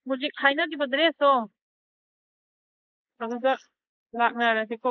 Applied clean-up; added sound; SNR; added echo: neural mask model Resemble Enhance denoiser.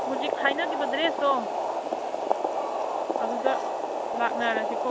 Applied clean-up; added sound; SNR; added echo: none; Boiling; -3 dB; none.